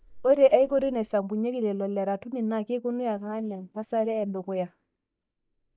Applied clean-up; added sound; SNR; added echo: neural mask model DeepFilterNet 3.